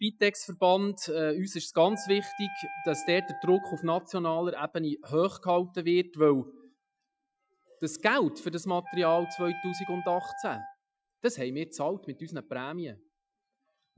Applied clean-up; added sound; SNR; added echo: classical method Wiener filter.